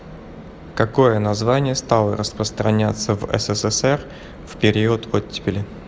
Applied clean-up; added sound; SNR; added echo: none; none; none; none.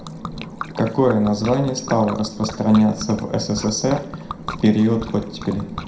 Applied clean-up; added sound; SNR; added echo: none; Liquid; 14 dB; reverberation time 0.4 s.